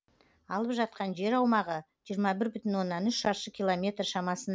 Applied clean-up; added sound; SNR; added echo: none; none; none; none.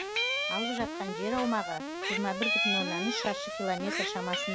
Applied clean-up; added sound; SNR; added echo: none; Alarm + Meow; -1 dB; none.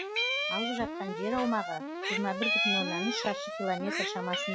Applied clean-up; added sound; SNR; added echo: classical method log-MMSE.